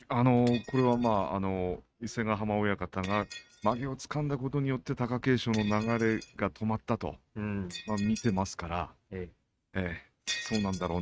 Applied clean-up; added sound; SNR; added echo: neural mask model RNNoise.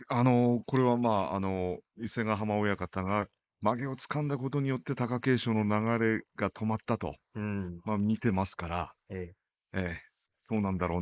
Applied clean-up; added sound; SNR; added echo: neural mask model Resemble Enhance denoiser.